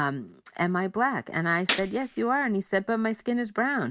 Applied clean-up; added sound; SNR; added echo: none; Gunshot, gunfire; 10 dB; none.